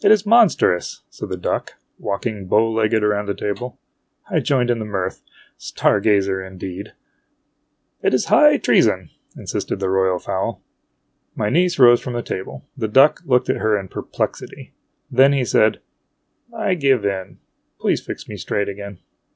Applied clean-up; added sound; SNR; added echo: none; none; none; none.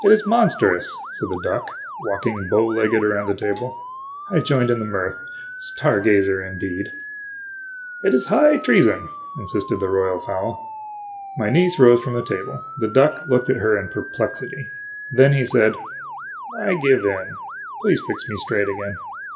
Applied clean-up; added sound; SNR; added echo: none; Motor vehicle (road) / Siren; 12 dB; reverberation time 0.7 s.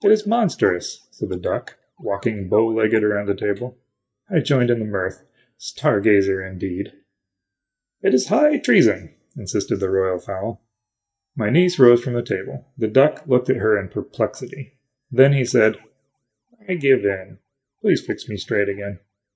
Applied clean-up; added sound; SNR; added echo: neural mask model DeepFilterNet 3.